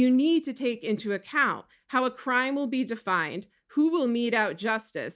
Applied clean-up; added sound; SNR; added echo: none; none; none; none.